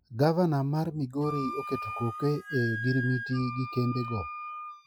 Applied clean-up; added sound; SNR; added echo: classical method Wiener filter.